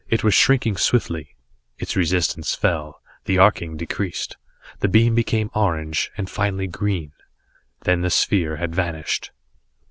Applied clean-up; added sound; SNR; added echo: none; none; none; none.